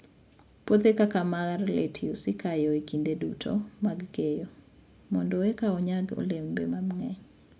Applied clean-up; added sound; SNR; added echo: none; none; none; none.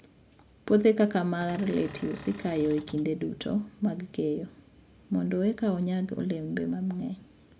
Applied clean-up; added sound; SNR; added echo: none; Cupboard open or close / Door; 16 dB; none.